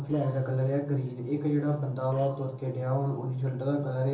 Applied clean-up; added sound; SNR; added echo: neural separator model SepFormer DNS4.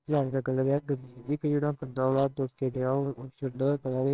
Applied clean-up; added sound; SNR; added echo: neural separator model SepFormer WHAMR!.